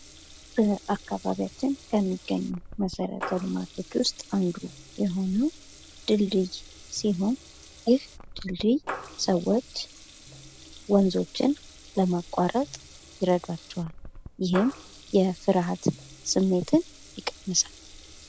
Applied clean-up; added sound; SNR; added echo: none; Water tap, faucet / Liquid; 16 dB; none.